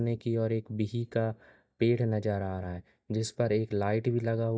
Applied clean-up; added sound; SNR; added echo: neural mask model DeepFilterNet 3.